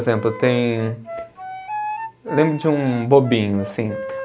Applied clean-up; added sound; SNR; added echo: none; Wind instrument, woodwind instrument; 11 dB; none.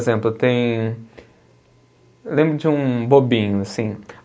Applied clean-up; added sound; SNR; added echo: none; none; none; none.